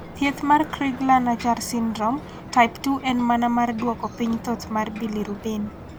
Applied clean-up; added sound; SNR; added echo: none; Ocean; 14 dB; none.